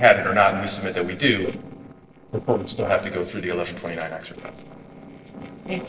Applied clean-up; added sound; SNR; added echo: neural separator model SepFormer DNS4.